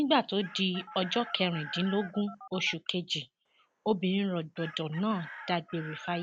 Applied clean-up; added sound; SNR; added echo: none; Telephone + Chicken, rooster; 16 dB; none.